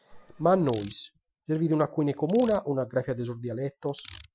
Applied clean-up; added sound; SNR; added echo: classical method Wiener filter.